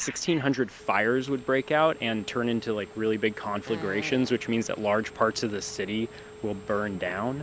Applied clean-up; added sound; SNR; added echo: none; Telephone + Fart; 17 dB; none.